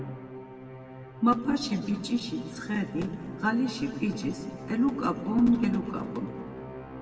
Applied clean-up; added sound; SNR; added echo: none; Musical instrument; 13 dB; reverberation time 1.9 s.